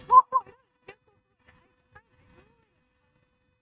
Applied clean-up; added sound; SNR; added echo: neural mask model RNNoise.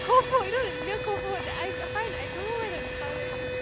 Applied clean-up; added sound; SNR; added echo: none; Boiling + Bowed string instrument; 4 dB; none.